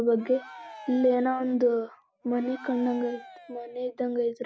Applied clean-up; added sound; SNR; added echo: none; Cheering; 19 dB; none.